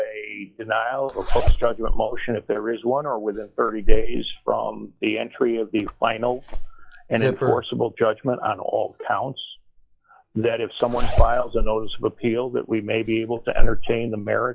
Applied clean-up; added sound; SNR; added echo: classical method log-MMSE.